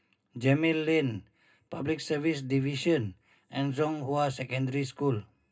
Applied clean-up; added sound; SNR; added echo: none; none; none; reverberation time 0.2 s.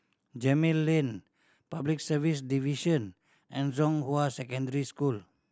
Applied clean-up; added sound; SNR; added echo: none; none; none; none.